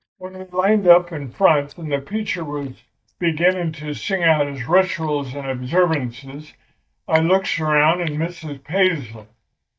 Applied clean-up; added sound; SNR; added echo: neural mask model DeepFilterNet 3.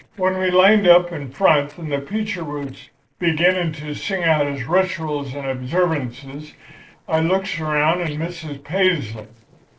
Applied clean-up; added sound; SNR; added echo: neural separator model SepFormer DNS4.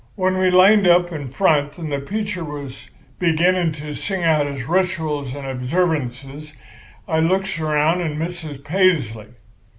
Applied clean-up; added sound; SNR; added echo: none; none; none; none.